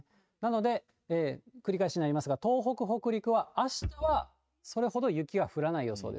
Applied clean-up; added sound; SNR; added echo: neural mask model RNNoise.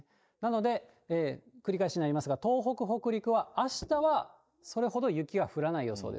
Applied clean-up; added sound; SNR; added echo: neural mask model DeepFilterNet 3.